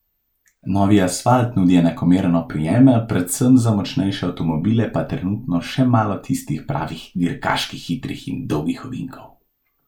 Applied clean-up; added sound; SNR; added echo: none; none; none; none.